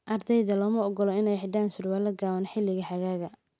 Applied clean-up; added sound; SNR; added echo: none; none; none; none.